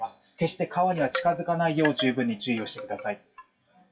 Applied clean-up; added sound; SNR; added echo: classical method WPE with log-MMSE.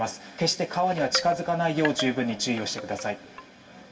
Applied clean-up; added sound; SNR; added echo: none; Wind chime; 10 dB; reverberation time 0.2 s.